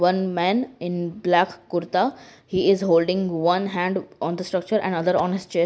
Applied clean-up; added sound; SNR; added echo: none; none; none; none.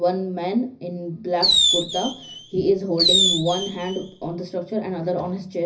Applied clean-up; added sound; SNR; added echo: none; Fireworks; -3 dB; reverberation time 0.4 s.